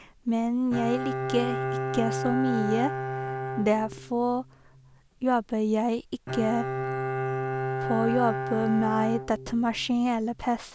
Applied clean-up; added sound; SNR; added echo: none; Bowed string instrument; 5 dB; none.